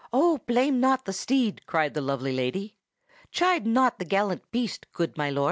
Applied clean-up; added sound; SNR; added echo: none; none; none; none.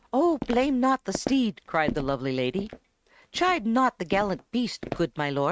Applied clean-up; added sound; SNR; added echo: neural mask model RNNoise.